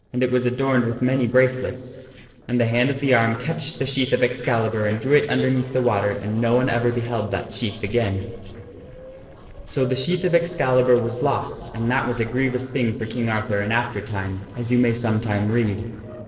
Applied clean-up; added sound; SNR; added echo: neural separator model SepFormer DNS4.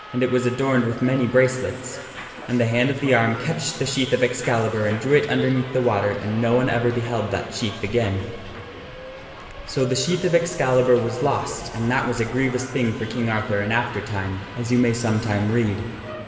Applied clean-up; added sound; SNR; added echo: none; Subway, metro, underground; 15 dB; reverberation time 2.1 s.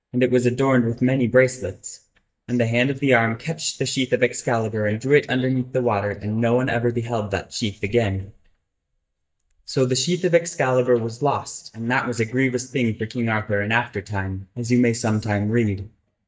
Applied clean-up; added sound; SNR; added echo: neural mask model DeepFilterNet 3.